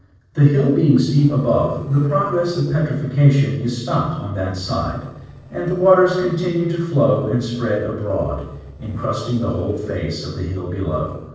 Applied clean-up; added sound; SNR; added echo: neural separator model SepFormer DNS4.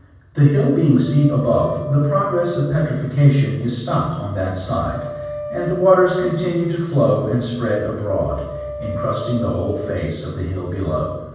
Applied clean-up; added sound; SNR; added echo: none; Wind instrument, woodwind instrument; 14 dB; reverberation time 1.2 s.